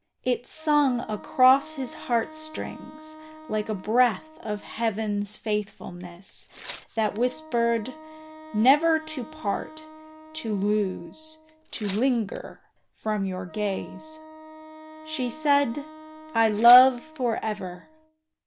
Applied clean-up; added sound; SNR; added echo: none; Tearing + Wind instrument, woodwind instrument; 17 dB; none.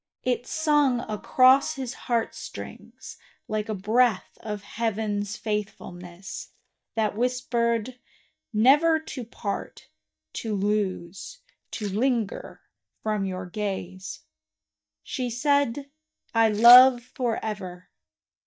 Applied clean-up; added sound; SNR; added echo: neural mask model DeepFilterNet 3.